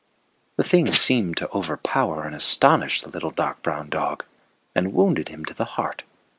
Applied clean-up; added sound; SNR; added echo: neural mask model Resemble Enhance denoiser.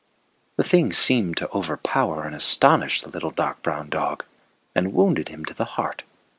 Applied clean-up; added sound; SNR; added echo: none; none; none; none.